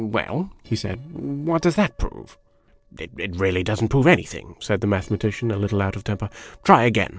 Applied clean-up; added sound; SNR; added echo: neural separator model SepFormer DNS4.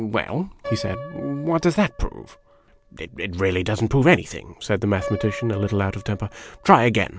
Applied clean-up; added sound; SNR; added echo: none; Piano; 16 dB; none.